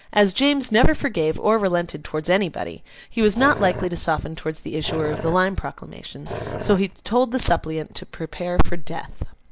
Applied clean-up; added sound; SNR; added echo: none; Growling; 11 dB; none.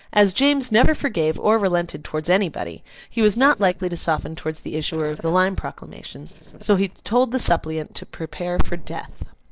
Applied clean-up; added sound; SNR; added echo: neural separator model SepFormer DNS4.